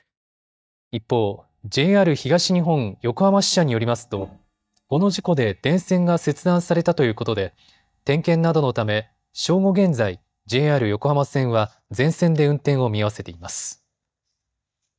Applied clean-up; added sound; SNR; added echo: neural mask model DeepFilterNet 3.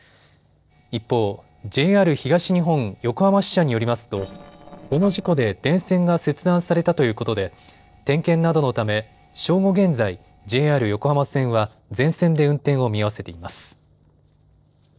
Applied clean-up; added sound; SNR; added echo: neural separator model SepFormer DNS4.